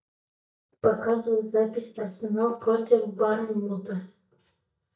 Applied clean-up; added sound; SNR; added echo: neural mask model DeepFilterNet 3.